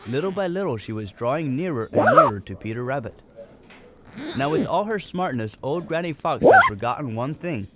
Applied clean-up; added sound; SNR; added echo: none; Zipper (clothing); -2 dB; none.